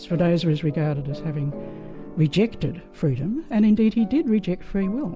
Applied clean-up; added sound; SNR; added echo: none; none; none; none.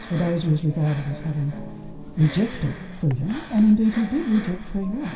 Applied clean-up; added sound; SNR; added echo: none; Breathing; 16 dB; reverberation time 2.0 s.